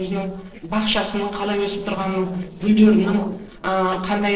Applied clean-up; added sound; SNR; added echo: neural separator model SepFormer DNS4.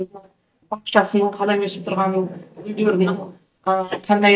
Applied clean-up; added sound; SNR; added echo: neural mask model DeepFilterNet 3.